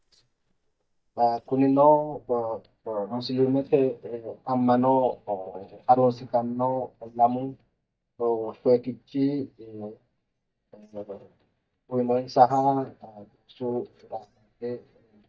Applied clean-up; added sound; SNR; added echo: neural mask model DeepFilterNet 3.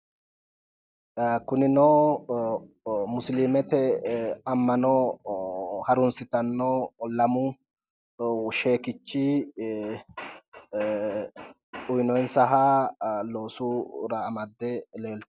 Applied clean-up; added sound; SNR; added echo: none; none; none; none.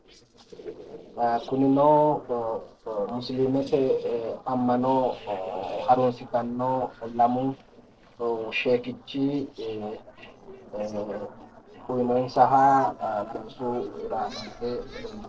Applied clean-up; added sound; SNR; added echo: neural separator model SepFormer DNS4.